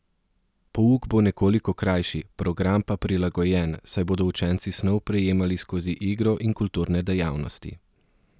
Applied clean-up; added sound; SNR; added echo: none; none; none; none.